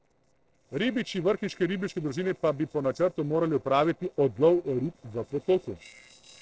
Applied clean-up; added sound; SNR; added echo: neural separator model SepFormer DNS4.